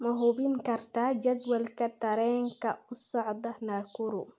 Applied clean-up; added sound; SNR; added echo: none; none; none; none.